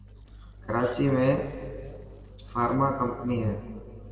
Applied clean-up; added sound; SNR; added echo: neural separator model SepFormer DNS4.